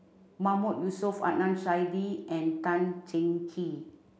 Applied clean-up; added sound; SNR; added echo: none; none; none; none.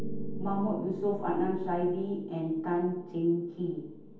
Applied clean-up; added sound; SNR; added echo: none; Piano; 7 dB; reverberation time 0.5 s.